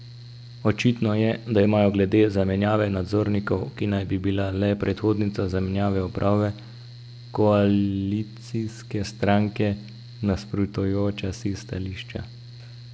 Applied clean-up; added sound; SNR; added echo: none; Mechanical fan; 18 dB; none.